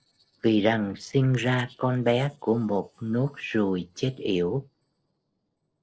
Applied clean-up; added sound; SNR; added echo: neural separator model SepFormer DNS4.